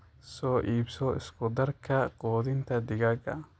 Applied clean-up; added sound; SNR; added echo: none; none; none; none.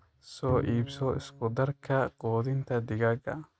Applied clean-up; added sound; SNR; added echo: neural mask model RNNoise.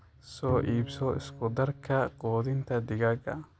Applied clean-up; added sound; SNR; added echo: none; Bowed string instrument; 11 dB; none.